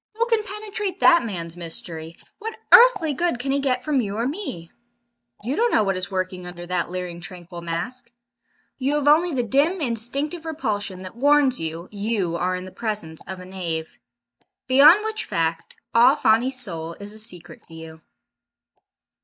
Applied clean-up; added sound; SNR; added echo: neural mask model DeepFilterNet 3.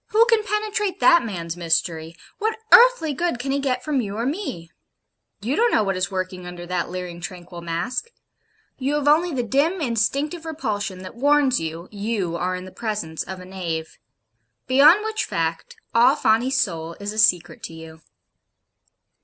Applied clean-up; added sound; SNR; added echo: none; none; none; none.